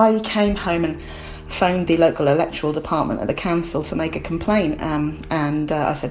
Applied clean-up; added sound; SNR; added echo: none; Bowed string instrument; 18 dB; none.